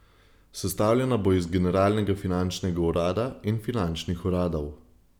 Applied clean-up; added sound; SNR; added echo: none; none; none; none.